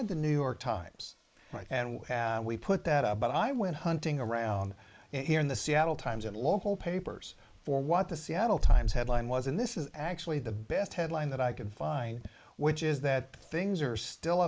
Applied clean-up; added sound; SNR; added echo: neural mask model Resemble Enhance denoiser.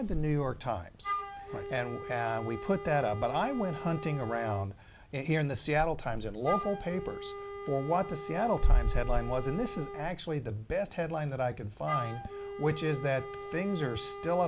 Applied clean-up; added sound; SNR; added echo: none; Wind instrument, woodwind instrument; 10 dB; none.